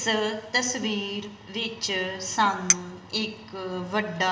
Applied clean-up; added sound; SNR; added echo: none; Chink, clink; 4 dB; reverberation time 0.9 s.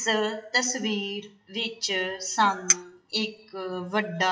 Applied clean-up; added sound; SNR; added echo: classical method WPE with log-MMSE.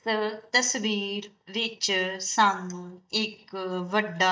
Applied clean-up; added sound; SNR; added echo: neural mask model DeepFilterNet 3.